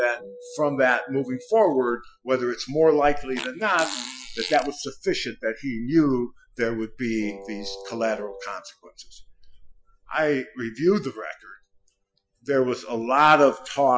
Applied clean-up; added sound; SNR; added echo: classical method Wiener filter.